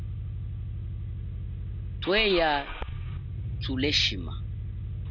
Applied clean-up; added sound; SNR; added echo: none; Engine starting / Car; 3 dB; none.